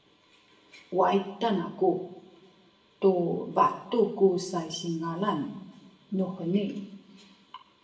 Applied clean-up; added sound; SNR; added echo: none; none; none; reverberation time 0.7 s.